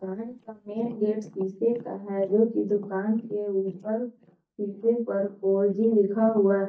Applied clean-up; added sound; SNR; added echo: neural mask model DeepFilterNet 3.